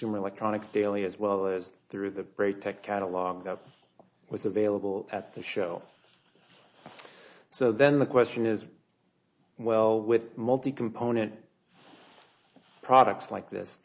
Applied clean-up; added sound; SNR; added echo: none; none; none; none.